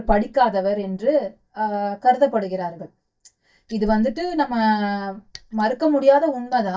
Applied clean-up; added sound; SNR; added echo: neural mask model DeepFilterNet 3.